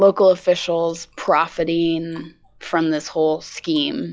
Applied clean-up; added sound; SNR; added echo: classical method log-MMSE.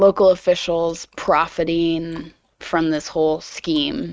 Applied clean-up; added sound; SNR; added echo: neural mask model RNNoise.